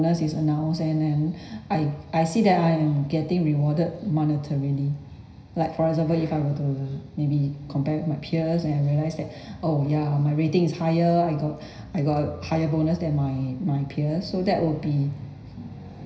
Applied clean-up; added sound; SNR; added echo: none; none; none; reverberation time 0.9 s.